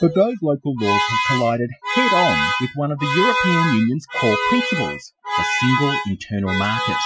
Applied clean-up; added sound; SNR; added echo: classical method Wiener filter.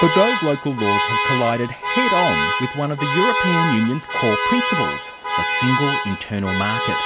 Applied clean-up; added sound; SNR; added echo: none; Alarm; 0 dB; none.